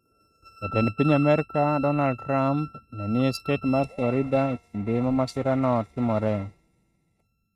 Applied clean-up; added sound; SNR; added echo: neural mask model RNNoise.